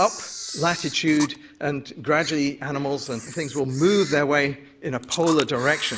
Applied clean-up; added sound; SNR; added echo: none; Camera; 13 dB; none.